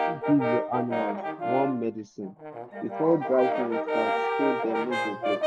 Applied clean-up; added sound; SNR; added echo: none; Brass instrument; 0 dB; none.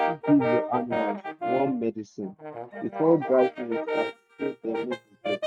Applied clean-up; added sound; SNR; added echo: neural mask model RNNoise.